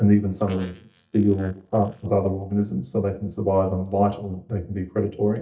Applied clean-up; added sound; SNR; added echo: neural mask model DeepFilterNet 3.